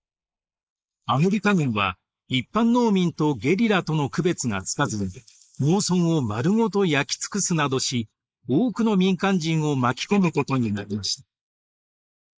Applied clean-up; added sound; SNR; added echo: neural mask model Resemble Enhance denoiser.